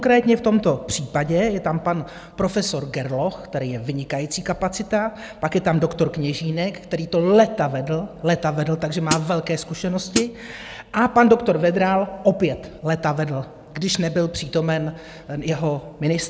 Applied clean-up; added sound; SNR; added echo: none; Hi-hat; 4 dB; none.